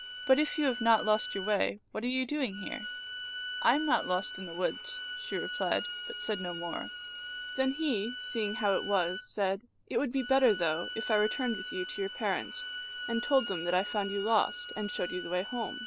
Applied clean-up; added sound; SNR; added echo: none; Bowed string instrument; 8 dB; none.